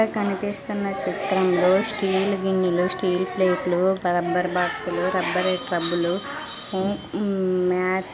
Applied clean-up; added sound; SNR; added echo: none; Wind instrument, woodwind instrument; 20 dB; none.